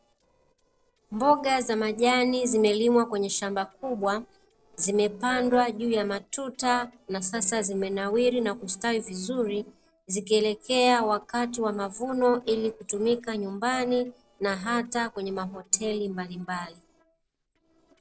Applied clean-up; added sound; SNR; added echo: neural separator model SepFormer DNS4.